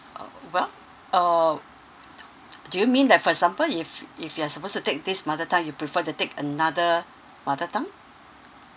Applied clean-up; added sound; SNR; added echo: none; none; none; none.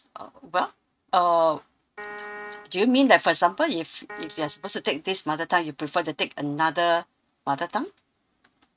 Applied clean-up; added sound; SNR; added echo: neural mask model RNNoise.